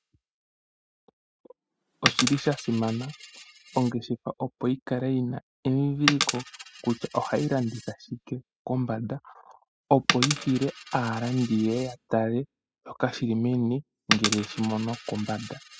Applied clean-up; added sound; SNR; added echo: classical method spectral subtraction.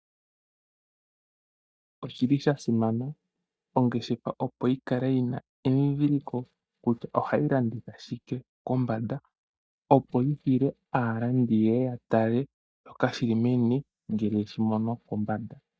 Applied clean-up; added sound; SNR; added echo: neural mask model DeepFilterNet 3.